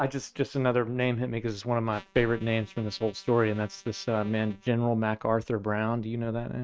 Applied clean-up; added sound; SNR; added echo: neural mask model RNNoise.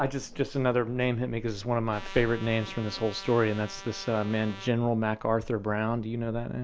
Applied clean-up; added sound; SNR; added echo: none; Trumpet; 16 dB; none.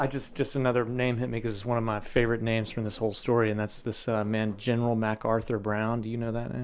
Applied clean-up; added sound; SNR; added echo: none; none; none; none.